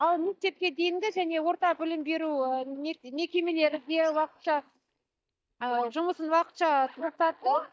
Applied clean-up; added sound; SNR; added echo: neural mask model DeepFilterNet 3.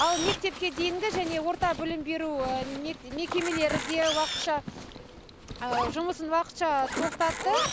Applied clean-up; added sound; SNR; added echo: none; Zipper (clothing) + Camera; 6 dB; none.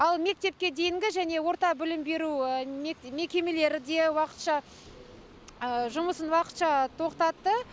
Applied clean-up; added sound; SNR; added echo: none; none; none; none.